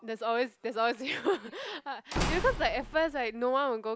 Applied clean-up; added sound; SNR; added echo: none; Slam / Wood; 7 dB; none.